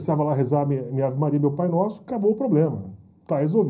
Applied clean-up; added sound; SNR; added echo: none; none; none; reverberation time 0.4 s.